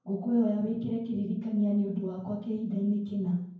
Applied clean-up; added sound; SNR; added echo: none; none; none; reverberation time 0.9 s.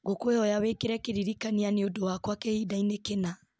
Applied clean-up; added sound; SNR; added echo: none; none; none; none.